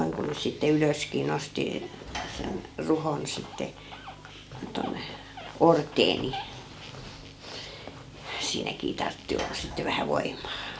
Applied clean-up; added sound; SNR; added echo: none; Sliding door / Slam; 17 dB; none.